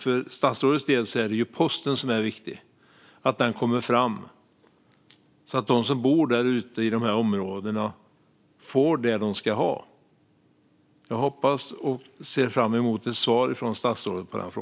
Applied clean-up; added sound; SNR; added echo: none; none; none; none.